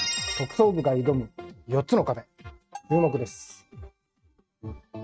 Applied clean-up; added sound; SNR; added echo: neural mask model RNNoise.